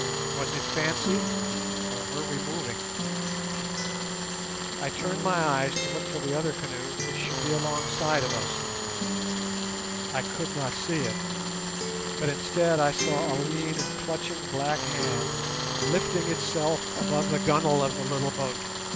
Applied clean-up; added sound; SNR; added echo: none; Acoustic guitar + Tools; -1 dB; none.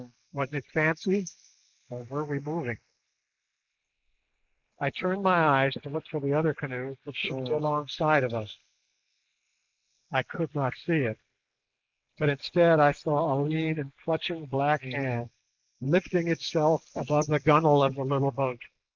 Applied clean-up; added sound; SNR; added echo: neural mask model Resemble Enhance denoiser.